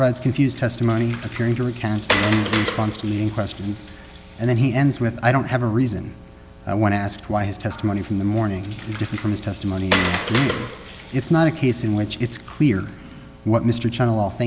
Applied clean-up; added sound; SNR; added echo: none; Water; 9 dB; none.